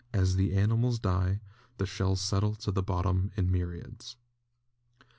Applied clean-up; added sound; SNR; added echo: none; none; none; none.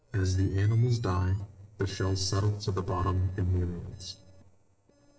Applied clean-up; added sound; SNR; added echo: neural separator model SepFormer DNS4.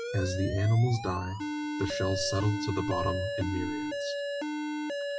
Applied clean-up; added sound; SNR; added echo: classical method WPE with log-MMSE.